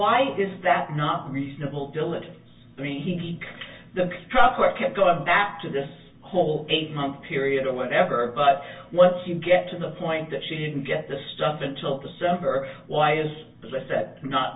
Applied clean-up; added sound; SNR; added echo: none; none; none; reverberation time 0.1 s.